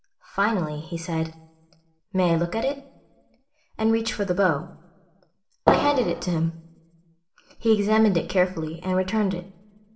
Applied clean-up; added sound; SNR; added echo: none; Fireworks; -1 dB; reverberation time 0.5 s.